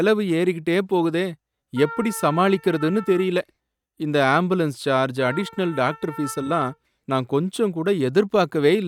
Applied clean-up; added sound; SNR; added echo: neural mask model RNNoise.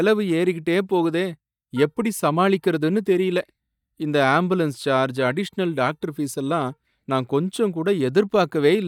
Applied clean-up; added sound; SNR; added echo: neural mask model DeepFilterNet 3.